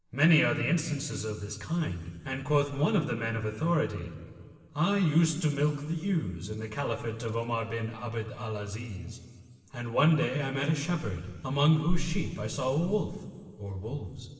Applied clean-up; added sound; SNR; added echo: none; none; none; reverberation time 2.3 s.